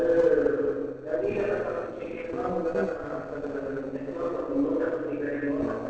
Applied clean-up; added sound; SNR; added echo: neural separator model SepFormer DNS4.